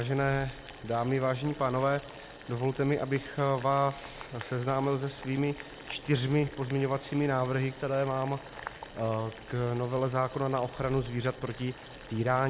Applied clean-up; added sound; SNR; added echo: none; Boiling; 15 dB; none.